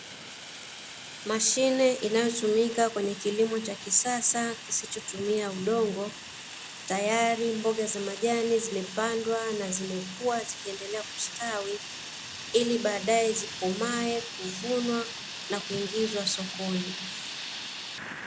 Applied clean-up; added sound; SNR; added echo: none; Fire; 11 dB; none.